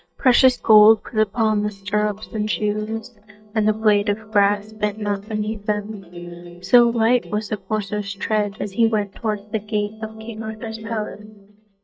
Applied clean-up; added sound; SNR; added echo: neural mask model DeepFilterNet 3.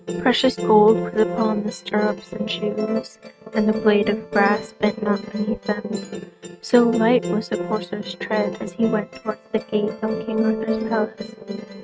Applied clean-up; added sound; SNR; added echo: neural mask model RNNoise.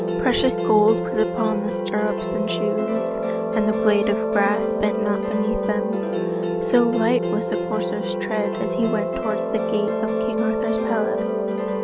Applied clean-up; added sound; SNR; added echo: none; Musical instrument; -1 dB; none.